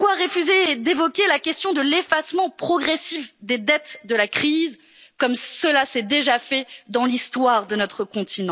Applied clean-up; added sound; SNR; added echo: none; none; none; none.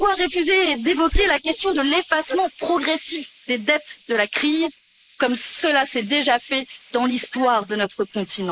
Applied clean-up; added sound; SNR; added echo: neural mask model Resemble Enhance denoiser.